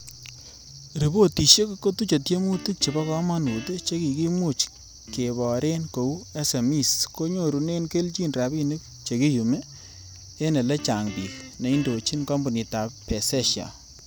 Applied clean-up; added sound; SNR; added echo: none; Guitar; 20 dB; none.